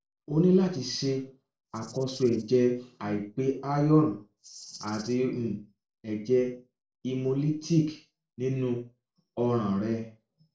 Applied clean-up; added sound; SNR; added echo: neural separator model SepFormer DNS4.